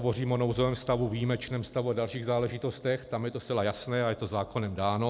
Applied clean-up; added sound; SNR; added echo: none; none; none; none.